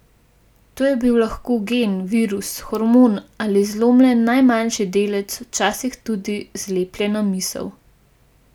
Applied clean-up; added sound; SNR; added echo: none; none; none; none.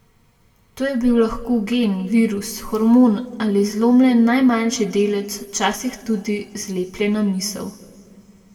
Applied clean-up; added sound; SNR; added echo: none; none; none; reverberation time 1.4 s.